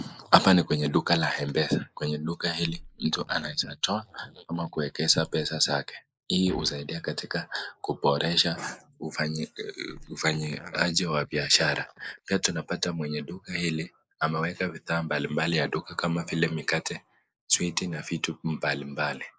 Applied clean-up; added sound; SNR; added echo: neural mask model Resemble Enhance denoiser.